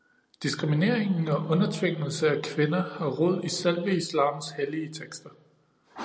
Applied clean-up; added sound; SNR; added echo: none; none; none; none.